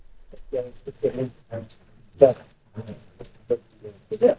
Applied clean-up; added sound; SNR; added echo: neural mask model DeepFilterNet 3.